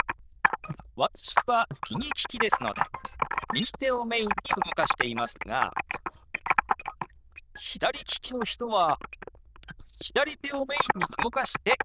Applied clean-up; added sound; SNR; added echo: neural diffusion model UNIVERSE++.